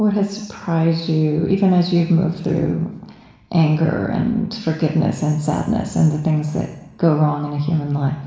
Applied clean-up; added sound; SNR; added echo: none; none; none; reverberation time 0.9 s.